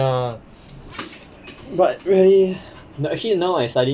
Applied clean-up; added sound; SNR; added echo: none; none; none; none.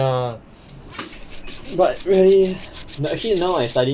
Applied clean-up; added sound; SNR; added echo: none; Tools; 15 dB; none.